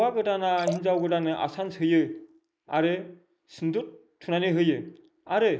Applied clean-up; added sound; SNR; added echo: neural mask model Resemble Enhance denoiser.